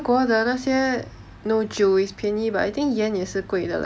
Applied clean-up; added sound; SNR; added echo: none; none; none; none.